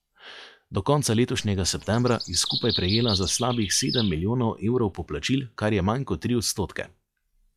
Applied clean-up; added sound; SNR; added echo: classical method log-MMSE.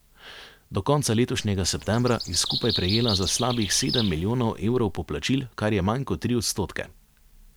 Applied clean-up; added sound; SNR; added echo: none; Bird vocalization, bird call, bird song; 7 dB; none.